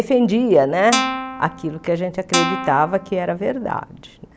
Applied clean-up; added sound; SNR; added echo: none; Guitar; 4 dB; none.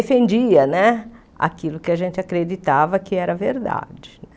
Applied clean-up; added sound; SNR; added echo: none; none; none; none.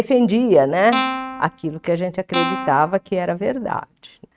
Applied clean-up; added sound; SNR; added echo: neural mask model RNNoise.